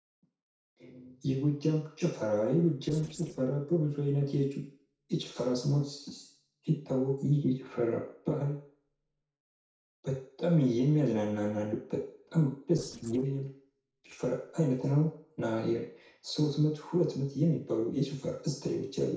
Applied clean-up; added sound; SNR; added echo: neural separator model SepFormer DNS4.